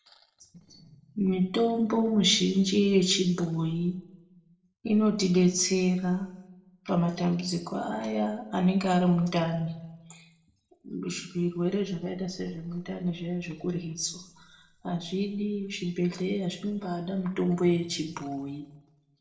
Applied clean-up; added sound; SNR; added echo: neural separator model SepFormer DNS4.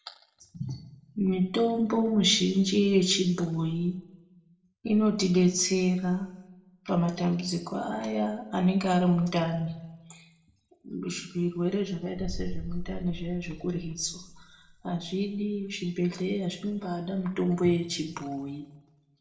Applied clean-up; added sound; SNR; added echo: none; Boom; 9 dB; reverberation time 0.7 s.